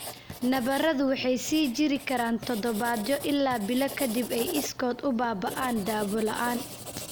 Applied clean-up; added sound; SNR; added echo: none; Writing; 12 dB; none.